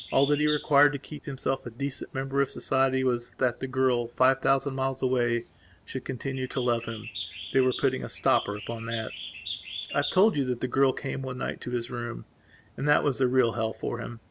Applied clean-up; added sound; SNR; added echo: none; Bird; 16 dB; none.